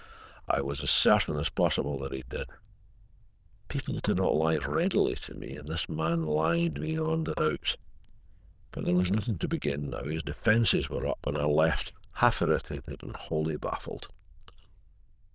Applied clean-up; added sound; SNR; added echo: neural diffusion model UNIVERSE++.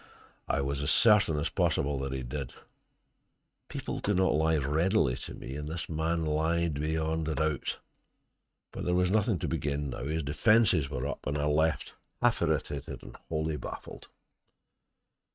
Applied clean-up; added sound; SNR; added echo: neural mask model RNNoise.